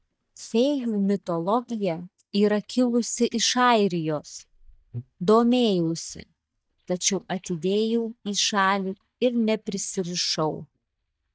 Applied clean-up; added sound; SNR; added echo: neural mask model DeepFilterNet 3.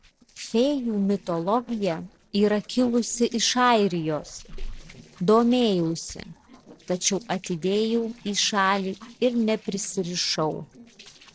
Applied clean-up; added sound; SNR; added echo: neural separator model SepFormer DNS4.